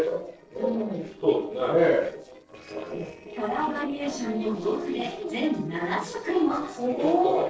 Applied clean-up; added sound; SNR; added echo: neural separator model SepFormer DNS4.